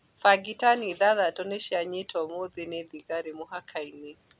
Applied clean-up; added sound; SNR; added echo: none; none; none; none.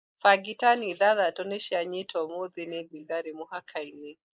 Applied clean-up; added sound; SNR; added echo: neural mask model Resemble Enhance denoiser.